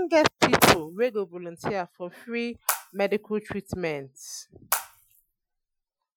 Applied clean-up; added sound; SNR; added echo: classical method Wiener filter.